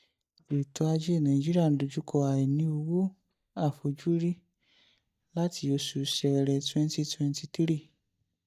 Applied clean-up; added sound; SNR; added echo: neural mask model DeepFilterNet 3.